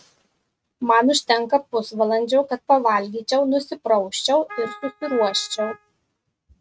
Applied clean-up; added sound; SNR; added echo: neural mask model RNNoise.